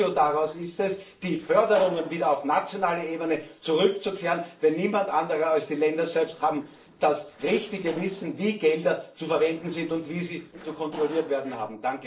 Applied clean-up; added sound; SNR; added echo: neural separator model SepFormer DNS4.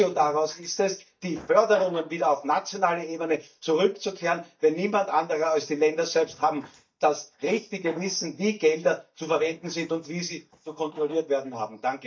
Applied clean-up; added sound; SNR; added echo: neural mask model DeepFilterNet 3.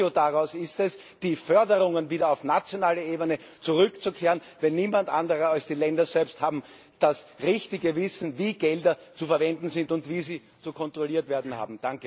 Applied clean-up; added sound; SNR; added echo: none; none; none; none.